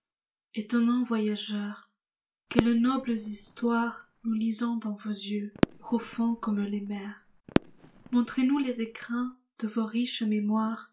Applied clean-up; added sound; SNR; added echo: none; Fireworks; 6 dB; reverberation time 0.2 s.